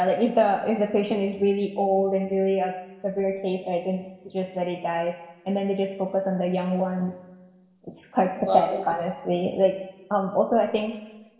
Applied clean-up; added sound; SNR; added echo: none; none; none; reverberation time 1.2 s.